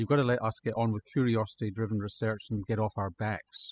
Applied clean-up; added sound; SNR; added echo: classical method spectral subtraction.